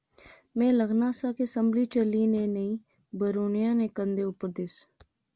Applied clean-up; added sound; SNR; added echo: none; none; none; none.